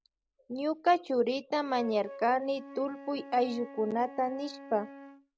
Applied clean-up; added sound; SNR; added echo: none; Wind instrument, woodwind instrument; 17 dB; none.